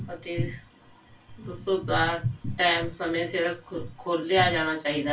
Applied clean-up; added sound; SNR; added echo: none; none; none; reverberation time 0.2 s.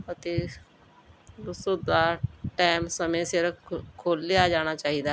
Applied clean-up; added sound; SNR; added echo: none; none; none; none.